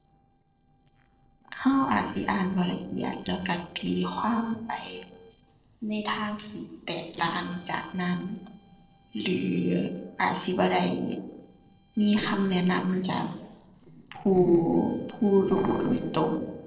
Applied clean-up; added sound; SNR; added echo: neural separator model SepFormer DNS4.